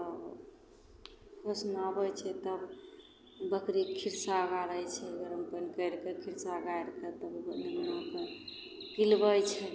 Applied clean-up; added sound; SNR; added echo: none; none; none; none.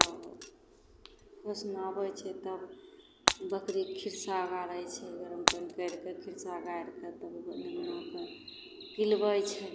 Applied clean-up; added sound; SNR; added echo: none; Shatter; 0 dB; none.